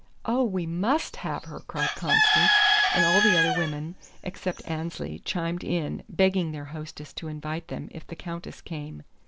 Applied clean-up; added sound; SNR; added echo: none; Bird / Chicken, rooster; -4 dB; none.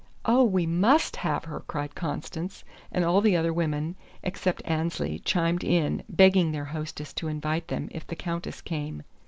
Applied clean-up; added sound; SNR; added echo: none; none; none; none.